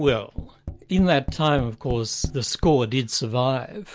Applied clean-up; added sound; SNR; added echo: none; Tap; 11 dB; none.